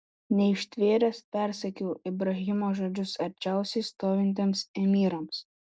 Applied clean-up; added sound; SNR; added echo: none; none; none; none.